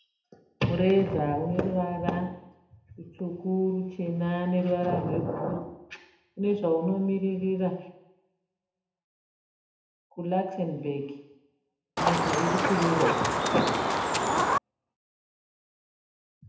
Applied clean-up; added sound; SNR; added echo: none; Chicken, rooster; -4 dB; reverberation time 0.8 s.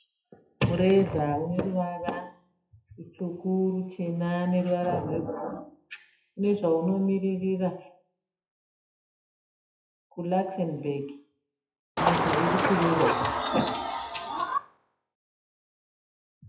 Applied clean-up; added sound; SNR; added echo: classical method WPE with log-MMSE.